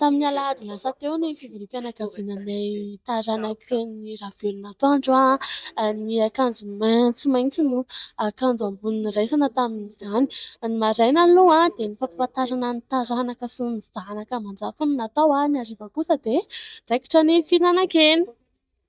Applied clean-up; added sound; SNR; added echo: neural mask model DeepFilterNet 3.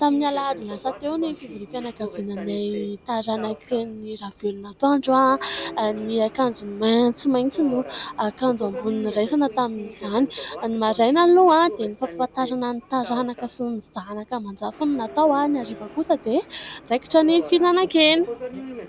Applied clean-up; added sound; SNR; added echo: none; Subway, metro, underground; 16 dB; none.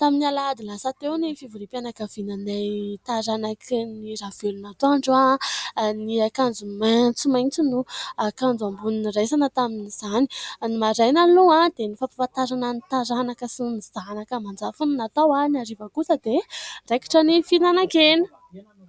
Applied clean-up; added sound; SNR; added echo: none; none; none; none.